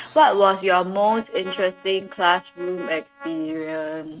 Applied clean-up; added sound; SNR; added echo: neural mask model RNNoise.